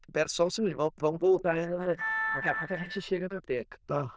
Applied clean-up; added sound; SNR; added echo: neural diffusion model UNIVERSE++.